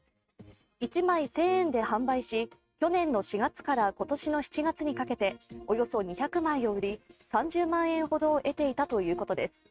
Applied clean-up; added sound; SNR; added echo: neural mask model RNNoise.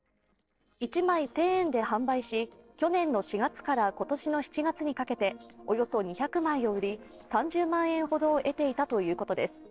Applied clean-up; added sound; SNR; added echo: neural separator model SepFormer DNS4.